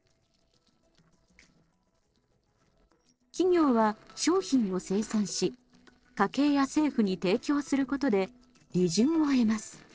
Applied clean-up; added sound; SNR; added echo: neural separator model SepFormer DNS4.